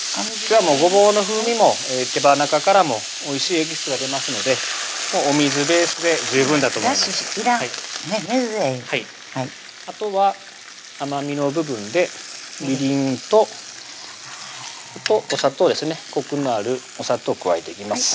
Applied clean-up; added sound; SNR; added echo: none; none; none; none.